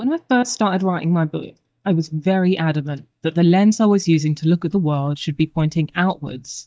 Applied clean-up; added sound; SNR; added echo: neural mask model DeepFilterNet 3.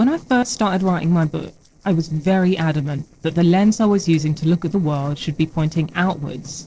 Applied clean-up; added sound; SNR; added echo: neural separator model SepFormer DNS4.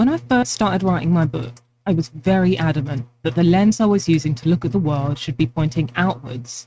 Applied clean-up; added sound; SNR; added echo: neural mask model RNNoise.